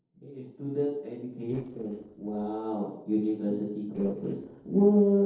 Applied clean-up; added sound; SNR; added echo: neural separator model SepFormer DNS4.